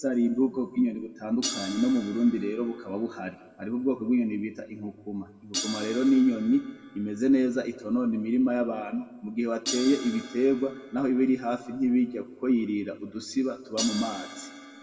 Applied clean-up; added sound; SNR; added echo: none; Crash cymbal; 14 dB; reverberation time 1.1 s.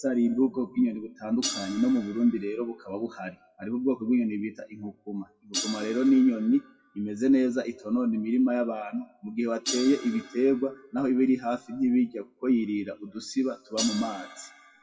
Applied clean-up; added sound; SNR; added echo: classical method WPE with log-MMSE.